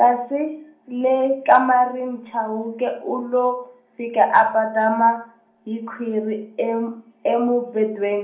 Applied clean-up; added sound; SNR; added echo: none; none; none; reverberation time 0.6 s.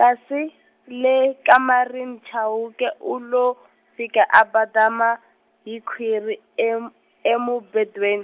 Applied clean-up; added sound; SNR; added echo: none; none; none; none.